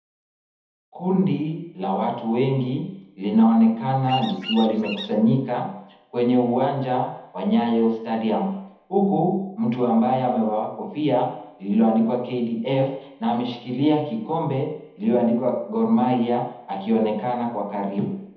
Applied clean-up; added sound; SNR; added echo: none; Bird vocalization, bird call, bird song; 12 dB; reverberation time 1.0 s.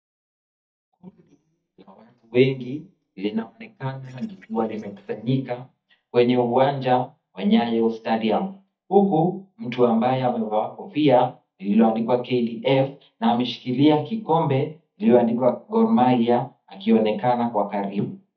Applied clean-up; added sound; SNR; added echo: neural mask model DeepFilterNet 3.